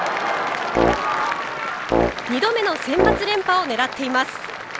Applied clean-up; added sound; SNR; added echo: none; Brass instrument; 2 dB; none.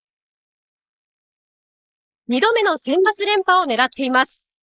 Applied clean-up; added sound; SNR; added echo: neural mask model Resemble Enhance denoiser.